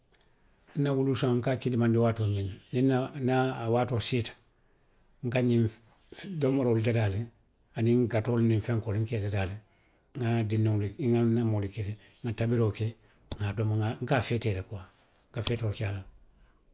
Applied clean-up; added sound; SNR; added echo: neural mask model Resemble Enhance denoiser.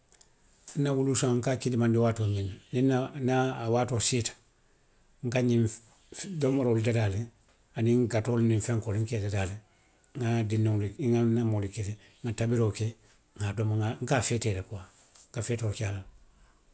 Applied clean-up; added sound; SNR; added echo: none; none; none; none.